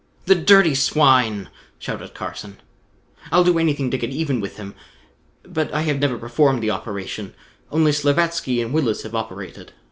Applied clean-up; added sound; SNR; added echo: none; none; none; none.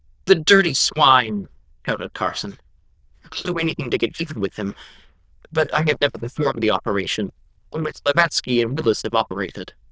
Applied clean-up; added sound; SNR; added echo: neural diffusion model UNIVERSE++.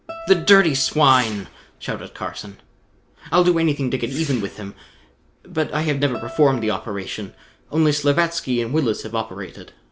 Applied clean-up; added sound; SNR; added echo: none; Whoosh, swoosh, swish + Guitar; 19 dB; none.